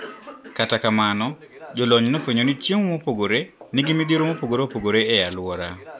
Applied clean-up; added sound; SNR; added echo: none; Cough; 18 dB; none.